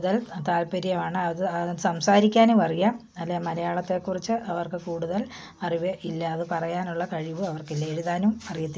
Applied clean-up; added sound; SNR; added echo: none; none; none; none.